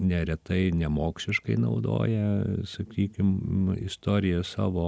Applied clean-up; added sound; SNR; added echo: none; none; none; none.